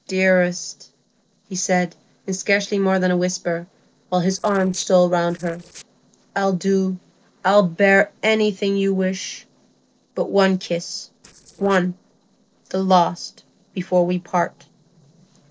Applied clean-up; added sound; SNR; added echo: neural separator model SepFormer DNS4.